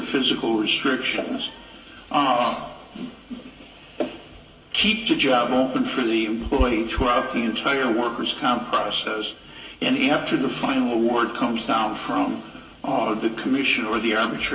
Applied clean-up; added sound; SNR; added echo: none; Meow; 16 dB; reverberation time 0.2 s.